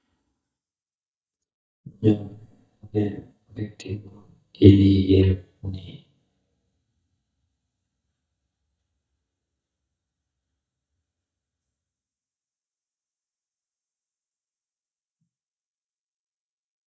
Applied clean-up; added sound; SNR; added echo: neural mask model DeepFilterNet 3.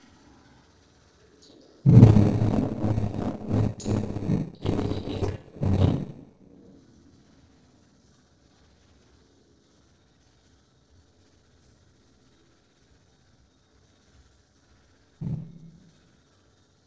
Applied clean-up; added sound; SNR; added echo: neural separator model SepFormer DNS4.